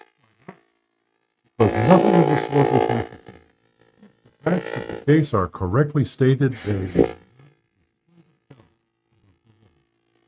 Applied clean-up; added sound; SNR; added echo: neural mask model RNNoise.